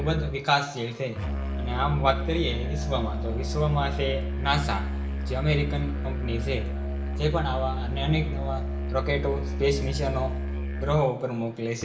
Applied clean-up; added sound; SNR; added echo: none; Musical instrument; 1 dB; reverberation time 1.0 s.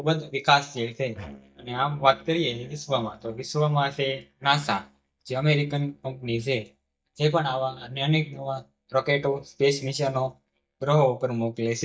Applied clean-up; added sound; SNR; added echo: neural mask model DeepFilterNet 3.